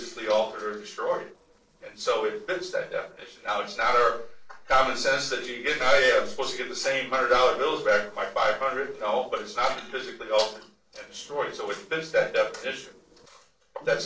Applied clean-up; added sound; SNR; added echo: neural separator model SepFormer DNS4.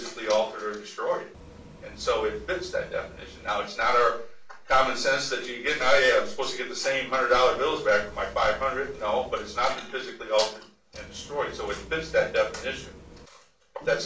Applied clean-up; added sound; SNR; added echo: none; Bus; 19 dB; reverberation time 0.3 s.